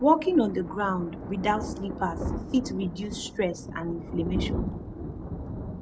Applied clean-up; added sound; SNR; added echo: none; Thunder; 6 dB; none.